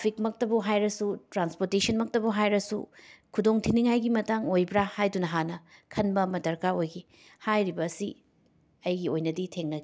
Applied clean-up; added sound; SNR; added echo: none; none; none; none.